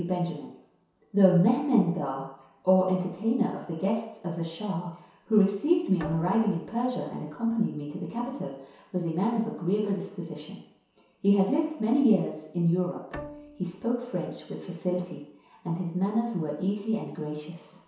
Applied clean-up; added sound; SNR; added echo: none; Bowed string instrument; 17 dB; reverberation time 0.7 s.